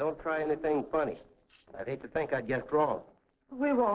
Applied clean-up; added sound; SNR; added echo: neural separator model SepFormer DNS4.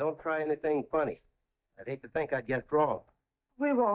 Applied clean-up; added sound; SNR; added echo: neural mask model DeepFilterNet 3.